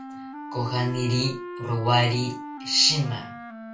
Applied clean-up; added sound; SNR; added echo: none; Wind instrument, woodwind instrument; 11 dB; reverberation time 0.3 s.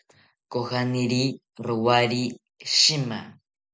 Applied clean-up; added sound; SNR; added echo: none; none; none; none.